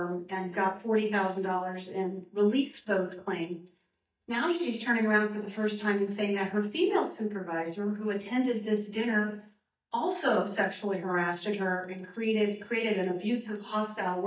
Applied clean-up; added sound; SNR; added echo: neural mask model DeepFilterNet 3.